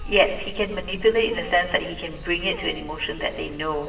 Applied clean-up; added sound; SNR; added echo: none; Wild animals; 13 dB; reverberation time 1.0 s.